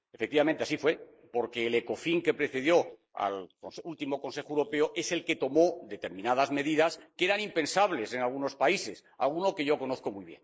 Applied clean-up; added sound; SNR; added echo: neural mask model Resemble Enhance denoiser.